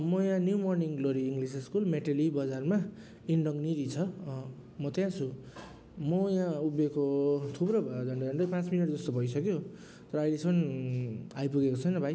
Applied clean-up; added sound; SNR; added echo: none; none; none; none.